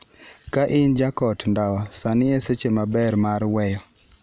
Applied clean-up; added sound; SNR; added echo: none; none; none; none.